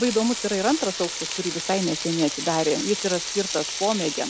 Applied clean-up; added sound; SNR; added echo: none; Frying (food); 6 dB; none.